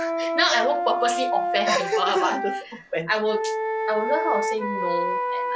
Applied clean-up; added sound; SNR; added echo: none; Wind instrument, woodwind instrument; 1 dB; none.